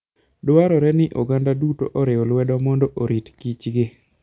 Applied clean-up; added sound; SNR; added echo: none; none; none; none.